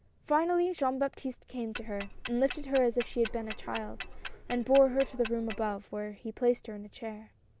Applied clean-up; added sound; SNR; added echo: none; Tick-tock; 10 dB; none.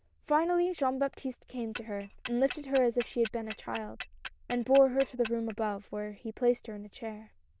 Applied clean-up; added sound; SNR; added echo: neural diffusion model UNIVERSE++.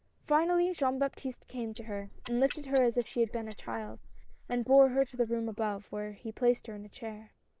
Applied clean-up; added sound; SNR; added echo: neural mask model Resemble Enhance denoiser.